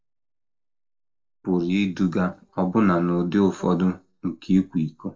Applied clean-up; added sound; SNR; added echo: neural separator model SepFormer DNS4.